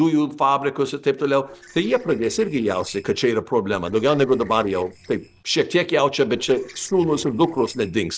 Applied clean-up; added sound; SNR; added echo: neural separator model SepFormer DNS4.